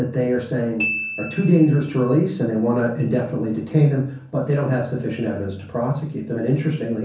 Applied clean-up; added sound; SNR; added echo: none; Glockenspiel; 12 dB; reverberation time 0.6 s.